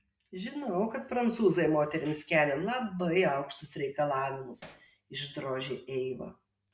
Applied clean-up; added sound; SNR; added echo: neural separator model SepFormer DNS4.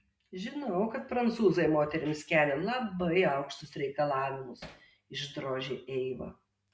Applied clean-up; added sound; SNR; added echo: none; Hammer; 20 dB; none.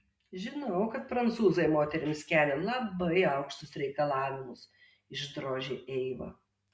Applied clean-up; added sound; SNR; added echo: none; none; none; none.